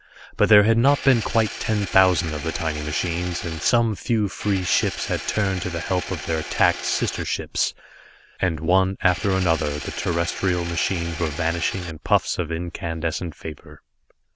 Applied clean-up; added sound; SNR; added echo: none; Engine; 10 dB; none.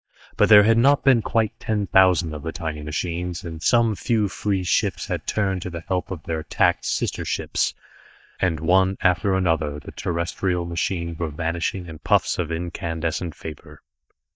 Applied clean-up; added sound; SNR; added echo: neural mask model DeepFilterNet 3.